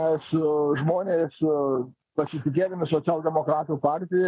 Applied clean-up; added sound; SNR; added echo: none; none; none; none.